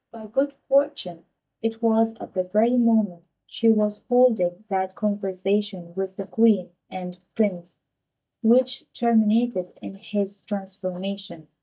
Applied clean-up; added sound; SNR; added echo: neural mask model DeepFilterNet 3.